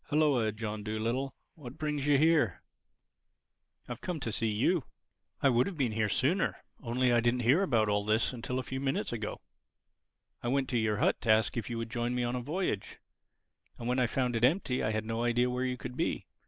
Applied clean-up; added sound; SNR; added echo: neural mask model Resemble Enhance denoiser.